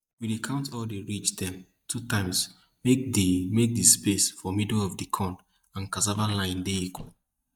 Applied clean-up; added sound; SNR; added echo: neural mask model DeepFilterNet 3.